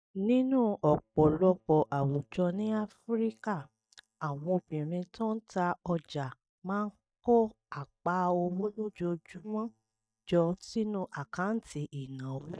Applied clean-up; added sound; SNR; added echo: neural mask model DeepFilterNet 3.